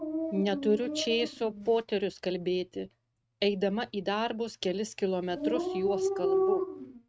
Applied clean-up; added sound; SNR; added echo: neural mask model RNNoise.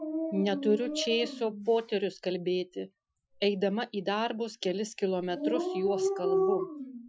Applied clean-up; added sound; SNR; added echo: classical method Wiener filter.